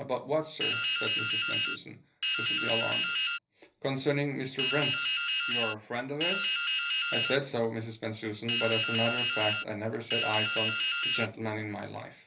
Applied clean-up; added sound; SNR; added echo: none; Drip; -3 dB; reverberation time 0.3 s.